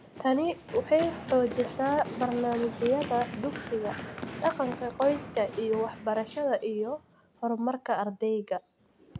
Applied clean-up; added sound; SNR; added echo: none; Run; 12 dB; none.